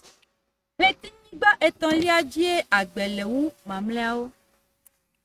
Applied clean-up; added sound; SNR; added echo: neural mask model RNNoise.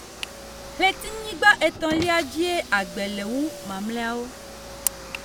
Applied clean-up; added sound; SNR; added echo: none; Car; 13 dB; none.